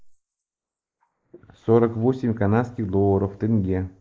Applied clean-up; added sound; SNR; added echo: neural mask model Resemble Enhance denoiser.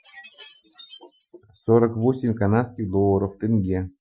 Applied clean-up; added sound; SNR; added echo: classical method Wiener filter.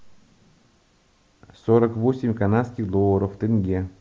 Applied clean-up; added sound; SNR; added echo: none; none; none; none.